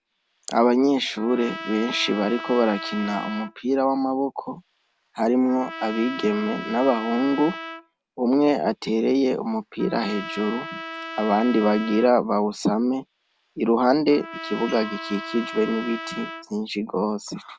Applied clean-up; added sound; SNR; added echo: none; Trumpet; 13 dB; none.